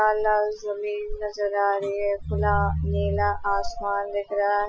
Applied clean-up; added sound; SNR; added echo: classical method Wiener filter.